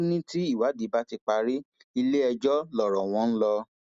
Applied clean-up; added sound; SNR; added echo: none; none; none; none.